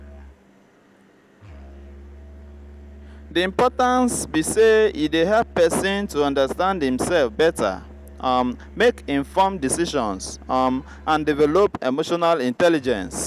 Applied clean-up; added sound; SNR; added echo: none; Musical instrument; 20 dB; none.